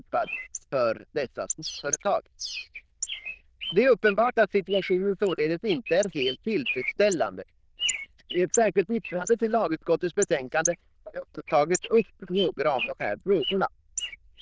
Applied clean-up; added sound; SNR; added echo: neural diffusion model UNIVERSE++.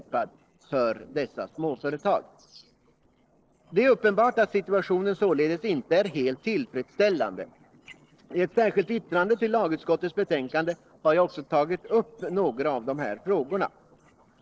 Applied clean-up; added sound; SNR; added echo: neural separator model SepFormer DNS4.